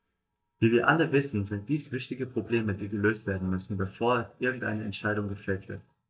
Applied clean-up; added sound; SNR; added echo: neural mask model DeepFilterNet 3.